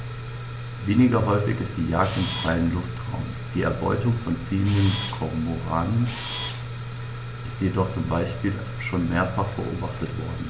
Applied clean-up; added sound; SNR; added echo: none; Camera; 10 dB; none.